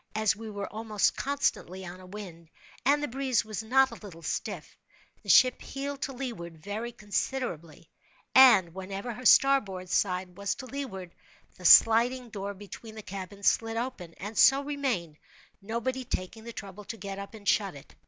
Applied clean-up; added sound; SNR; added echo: none; none; none; none.